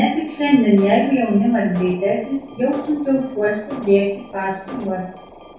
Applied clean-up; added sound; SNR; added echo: none; Alarm; 18 dB; reverberation time 0.5 s.